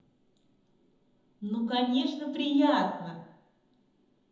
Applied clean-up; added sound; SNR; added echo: none; none; none; reverberation time 0.9 s.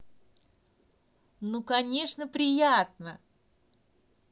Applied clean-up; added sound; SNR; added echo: none; none; none; none.